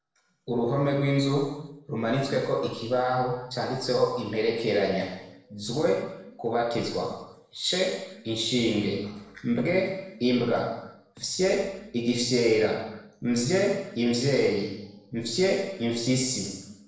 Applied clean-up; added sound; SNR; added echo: neural separator model SepFormer DNS4.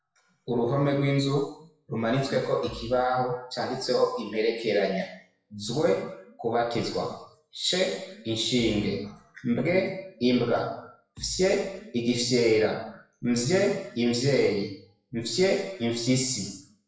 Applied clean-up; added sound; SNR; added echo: classical method WPE with log-MMSE.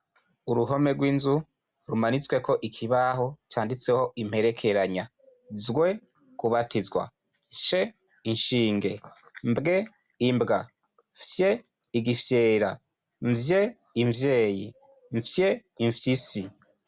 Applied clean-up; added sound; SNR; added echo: none; none; none; none.